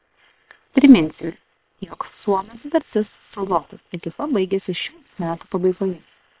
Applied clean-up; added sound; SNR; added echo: neural separator model SepFormer WHAM!.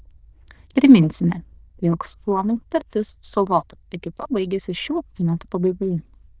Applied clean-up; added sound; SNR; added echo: neural diffusion model UNIVERSE++.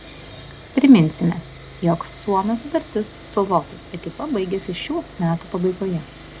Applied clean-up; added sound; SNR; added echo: none; Sawing; 18 dB; none.